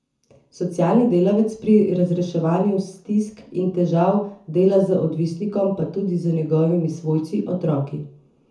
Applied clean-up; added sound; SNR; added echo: none; none; none; reverberation time 0.7 s.